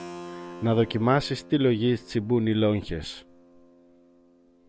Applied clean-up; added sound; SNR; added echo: none; Keyboard (musical); 18 dB; none.